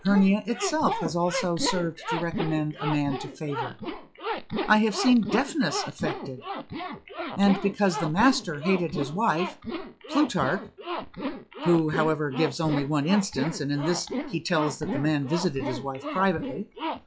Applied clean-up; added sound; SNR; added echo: classical method log-MMSE.